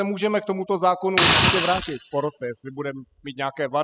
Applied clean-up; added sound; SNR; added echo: classical method spectral subtraction.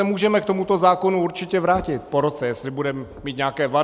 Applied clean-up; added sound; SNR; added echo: none; none; none; none.